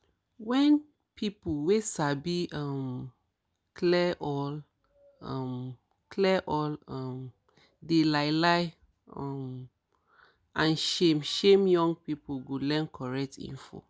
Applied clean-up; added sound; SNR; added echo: none; none; none; none.